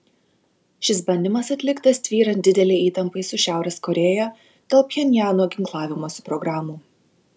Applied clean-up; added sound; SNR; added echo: none; none; none; none.